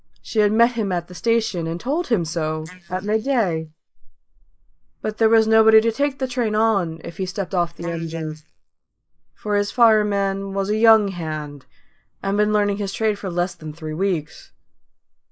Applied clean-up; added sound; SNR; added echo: neural mask model Resemble Enhance denoiser.